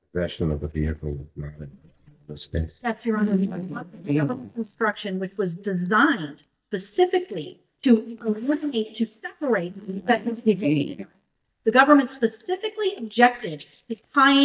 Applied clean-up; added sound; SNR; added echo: neural mask model DeepFilterNet 3.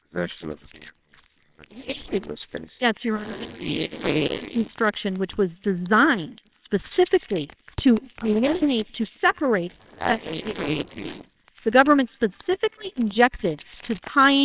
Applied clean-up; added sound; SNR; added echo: neural separator model SepFormer WHAMR!.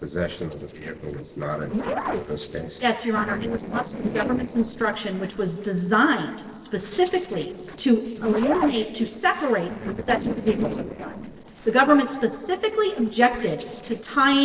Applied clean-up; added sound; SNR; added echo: neural separator model SepFormer DNS4.